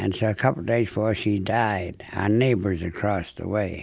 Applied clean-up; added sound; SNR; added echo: none; none; none; none.